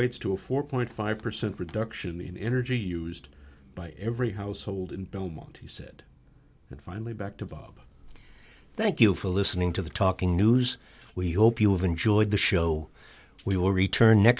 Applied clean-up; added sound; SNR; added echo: none; none; none; none.